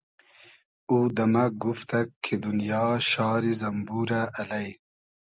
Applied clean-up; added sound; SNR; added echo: none; none; none; none.